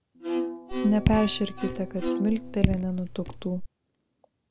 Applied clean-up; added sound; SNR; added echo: none; Raindrop / Drip + Bowed string instrument; 1 dB; none.